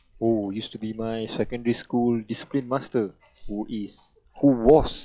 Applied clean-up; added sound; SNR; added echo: classical method log-MMSE.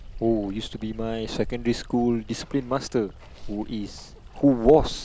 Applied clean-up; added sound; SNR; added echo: none; Water; 12 dB; none.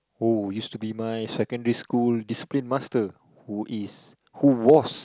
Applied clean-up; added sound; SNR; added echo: none; none; none; none.